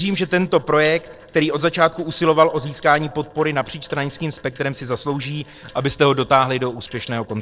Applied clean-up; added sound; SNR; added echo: neural separator model SepFormer DNS4.